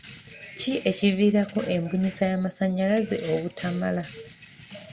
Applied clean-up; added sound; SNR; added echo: none; Keys jangling; 19 dB; none.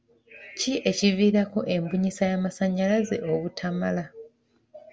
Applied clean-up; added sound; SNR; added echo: none; none; none; none.